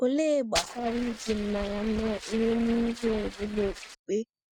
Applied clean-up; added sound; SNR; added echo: neural mask model RNNoise.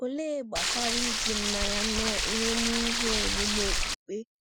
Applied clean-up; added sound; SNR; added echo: none; Stream; -5 dB; none.